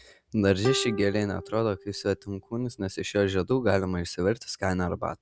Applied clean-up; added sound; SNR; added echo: none; Plucked string instrument; 12 dB; none.